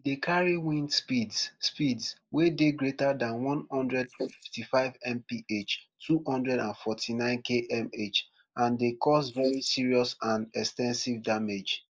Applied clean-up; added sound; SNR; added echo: neural mask model Resemble Enhance denoiser.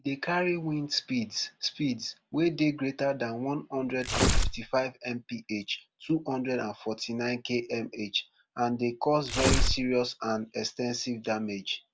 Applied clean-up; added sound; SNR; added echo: none; Tearing; -4 dB; none.